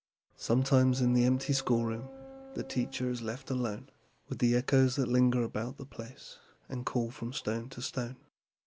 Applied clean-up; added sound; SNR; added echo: none; Boat, Water vehicle; 17 dB; none.